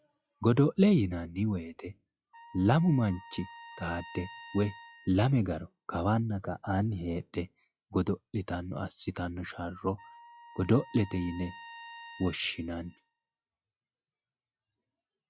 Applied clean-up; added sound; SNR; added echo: classical method log-MMSE.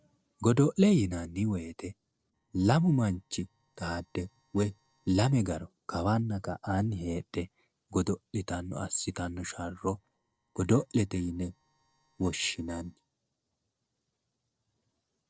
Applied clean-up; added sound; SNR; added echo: neural separator model SepFormer DNS4.